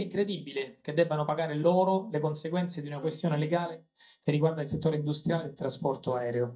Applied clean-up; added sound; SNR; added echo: neural mask model DeepFilterNet 3.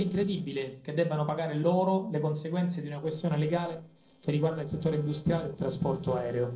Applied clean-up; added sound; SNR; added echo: neural separator model SepFormer DNS4.